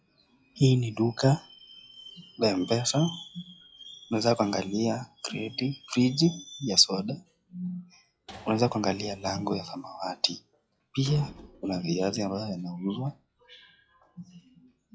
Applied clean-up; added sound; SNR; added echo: classical method log-MMSE.